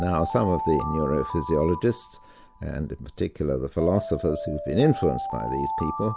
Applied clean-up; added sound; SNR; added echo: none; Alarm; 8 dB; none.